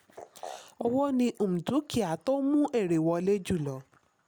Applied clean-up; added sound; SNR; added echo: none; none; none; none.